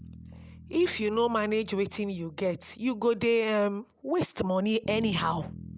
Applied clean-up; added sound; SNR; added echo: none; Bass guitar; 17 dB; none.